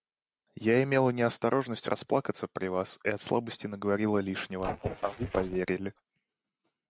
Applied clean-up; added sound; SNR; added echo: neural mask model RNNoise.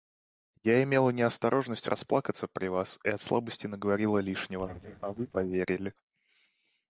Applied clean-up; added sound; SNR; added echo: neural mask model DeepFilterNet 3.